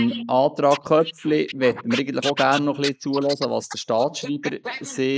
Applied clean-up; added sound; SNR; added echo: neural mask model Resemble Enhance denoiser.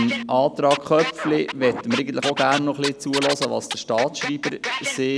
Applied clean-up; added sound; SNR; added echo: none; Scratching (performance technique); 7 dB; none.